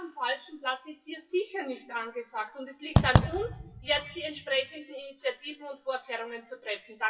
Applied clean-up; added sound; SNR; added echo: classical method WPE with log-MMSE.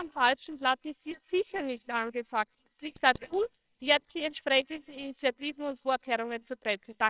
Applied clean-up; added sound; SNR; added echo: neural separator model SepFormer WHAMR!.